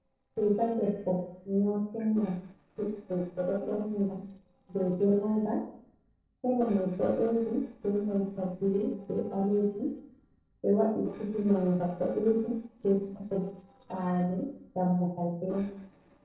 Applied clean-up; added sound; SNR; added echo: neural separator model SepFormer DNS4.